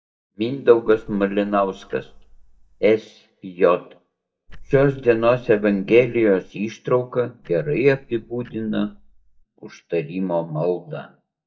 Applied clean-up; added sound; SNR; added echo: neural mask model DeepFilterNet 3.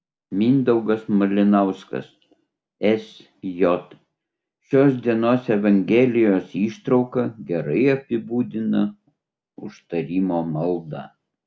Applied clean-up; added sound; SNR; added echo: none; none; none; none.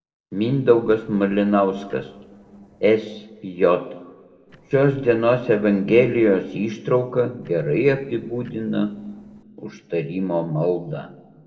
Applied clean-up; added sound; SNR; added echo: neural separator model SepFormer DNS4.